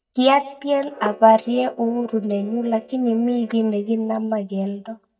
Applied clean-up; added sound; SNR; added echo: neural mask model DeepFilterNet 3.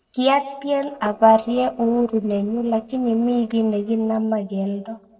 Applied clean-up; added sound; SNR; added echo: neural separator model SepFormer DNS4.